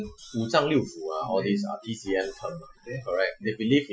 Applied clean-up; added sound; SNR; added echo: classical method Wiener filter.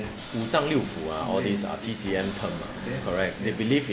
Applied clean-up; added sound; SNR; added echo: none; Cupboard open or close / Door; 14 dB; none.